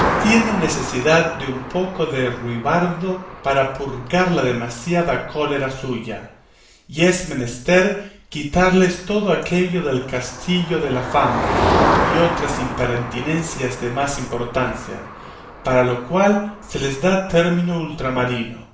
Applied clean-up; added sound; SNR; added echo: none; Motor vehicle (road); 7 dB; reverberation time 0.6 s.